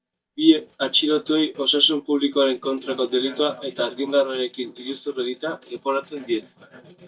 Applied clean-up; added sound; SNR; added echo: neural mask model DeepFilterNet 3.